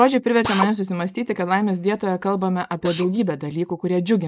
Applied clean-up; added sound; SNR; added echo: neural mask model Resemble Enhance denoiser.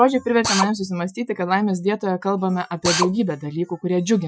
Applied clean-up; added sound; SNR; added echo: classical method Wiener filter.